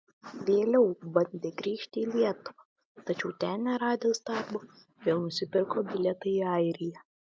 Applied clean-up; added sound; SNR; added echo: none; none; none; none.